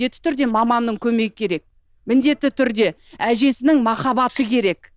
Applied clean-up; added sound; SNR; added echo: neural diffusion model UNIVERSE++.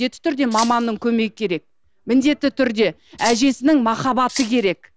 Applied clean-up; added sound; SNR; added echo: none; Rattle (instrument); 12 dB; none.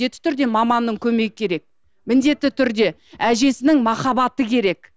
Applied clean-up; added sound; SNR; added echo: none; none; none; none.